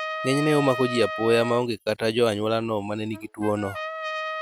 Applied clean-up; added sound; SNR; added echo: none; Trumpet; 9 dB; none.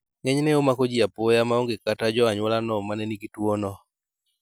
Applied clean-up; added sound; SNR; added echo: none; none; none; none.